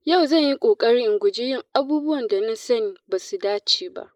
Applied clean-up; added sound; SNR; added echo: neural mask model Resemble Enhance denoiser.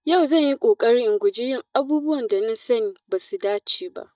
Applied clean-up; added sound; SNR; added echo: neural mask model DeepFilterNet 3.